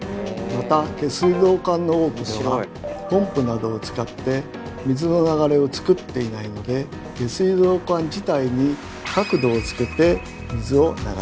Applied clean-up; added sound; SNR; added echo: none; none; none; none.